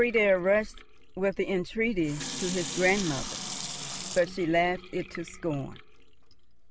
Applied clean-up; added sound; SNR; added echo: none; Sink (filling or washing) / Water tap, faucet; 11 dB; none.